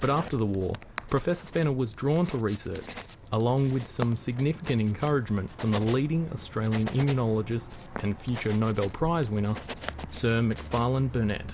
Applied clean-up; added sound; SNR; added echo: none; Writing; 14 dB; none.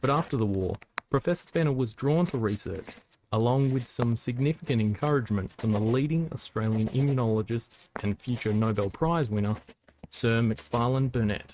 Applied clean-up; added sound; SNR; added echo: neural mask model RNNoise.